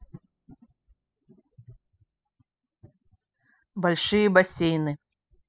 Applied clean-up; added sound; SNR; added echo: classical method spectral subtraction.